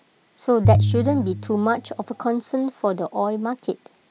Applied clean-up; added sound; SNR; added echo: none; Piano; 0 dB; none.